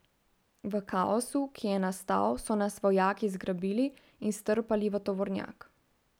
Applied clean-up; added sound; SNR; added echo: none; none; none; none.